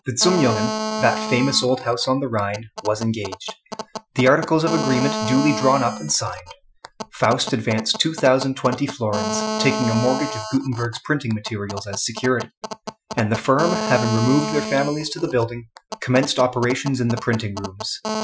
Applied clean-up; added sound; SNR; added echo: classical method Wiener filter.